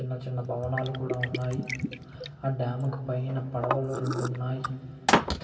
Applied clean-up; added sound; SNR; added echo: none; Liquid; 2 dB; reverberation time 2.3 s.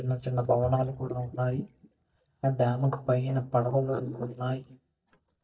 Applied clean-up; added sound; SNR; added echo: neural mask model DeepFilterNet 3.